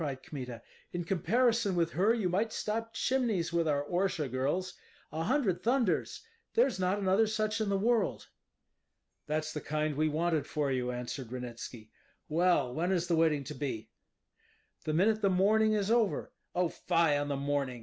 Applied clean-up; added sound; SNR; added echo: none; none; none; none.